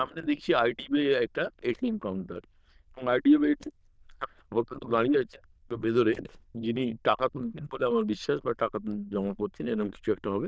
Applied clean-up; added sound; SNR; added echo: neural diffusion model UNIVERSE++.